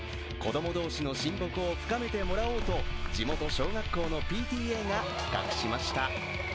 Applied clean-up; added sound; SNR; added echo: none; Wind instrument, woodwind instrument; 18 dB; none.